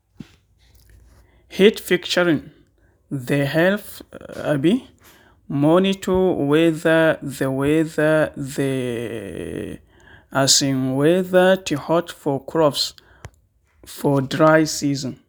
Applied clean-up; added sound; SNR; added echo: none; none; none; none.